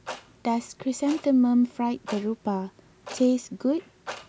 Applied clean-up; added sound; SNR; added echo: none; Clock; 18 dB; none.